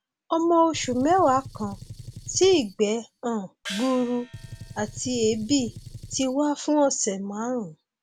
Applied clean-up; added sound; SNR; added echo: none; Gong + Gunshot, gunfire; 16 dB; none.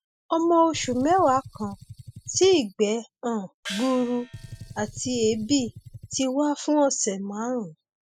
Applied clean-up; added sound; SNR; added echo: classical method spectral subtraction.